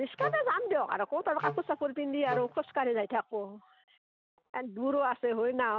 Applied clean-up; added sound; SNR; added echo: none; Wind instrument, woodwind instrument; 8 dB; none.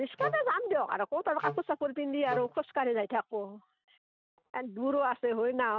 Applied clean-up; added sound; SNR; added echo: neural mask model RNNoise.